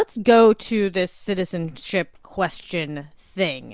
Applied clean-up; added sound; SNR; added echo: none; none; none; none.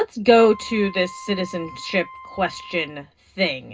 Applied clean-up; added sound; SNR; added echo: none; Wind instrument, woodwind instrument; 18 dB; reverberation time 0.2 s.